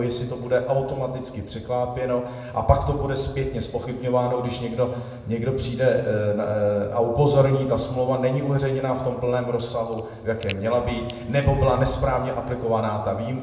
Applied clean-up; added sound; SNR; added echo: none; Crack; 14 dB; reverberation time 1.1 s.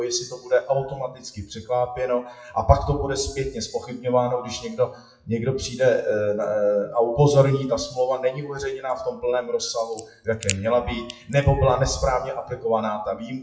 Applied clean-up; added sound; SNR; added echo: classical method WPE with log-MMSE.